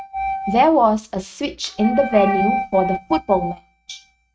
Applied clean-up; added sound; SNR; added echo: neural mask model RNNoise.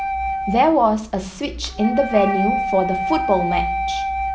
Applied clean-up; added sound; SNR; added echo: none; Wind instrument, woodwind instrument; 3 dB; none.